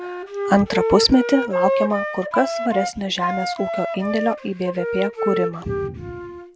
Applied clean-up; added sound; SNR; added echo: none; Wind instrument, woodwind instrument; 3 dB; none.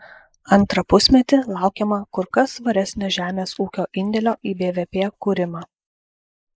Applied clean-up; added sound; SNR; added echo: neural mask model Resemble Enhance denoiser.